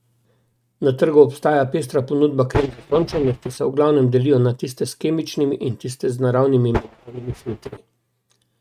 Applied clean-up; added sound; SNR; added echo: neural mask model RNNoise.